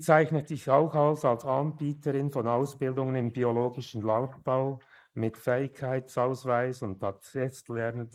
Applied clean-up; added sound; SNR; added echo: neural mask model Resemble Enhance denoiser.